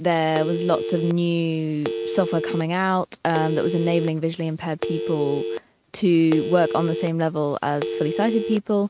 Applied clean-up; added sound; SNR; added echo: neural mask model RNNoise.